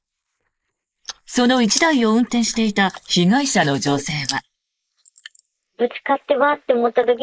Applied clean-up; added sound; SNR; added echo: neural mask model Resemble Enhance denoiser.